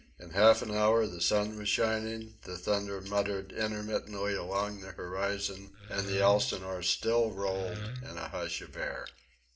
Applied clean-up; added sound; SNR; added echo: none; Wood; 10 dB; reverberation time 0.4 s.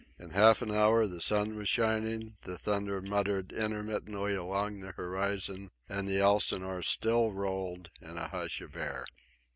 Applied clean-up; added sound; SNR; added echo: none; none; none; none.